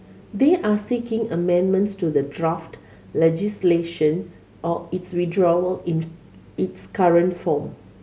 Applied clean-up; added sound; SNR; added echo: none; none; none; none.